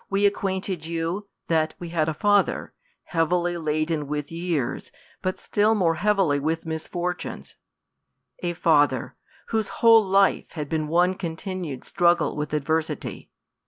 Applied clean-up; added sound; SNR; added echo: none; none; none; none.